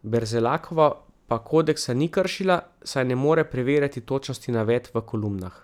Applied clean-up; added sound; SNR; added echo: none; none; none; none.